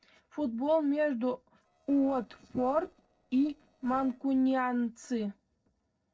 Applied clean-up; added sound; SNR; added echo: neural separator model SepFormer DNS4.